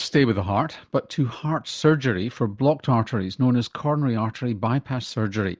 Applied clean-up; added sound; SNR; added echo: none; none; none; none.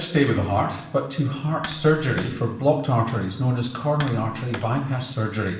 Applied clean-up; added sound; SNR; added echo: none; Tap; 17 dB; reverberation time 0.8 s.